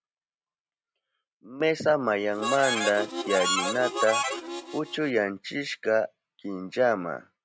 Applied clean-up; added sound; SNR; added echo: none; Harmonica; 2 dB; none.